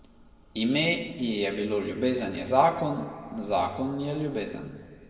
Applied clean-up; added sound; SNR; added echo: none; none; none; reverberation time 1.8 s.